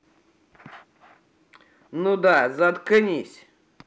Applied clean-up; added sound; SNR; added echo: none; none; none; none.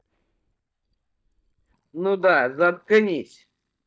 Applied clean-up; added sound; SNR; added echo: neural mask model DeepFilterNet 3.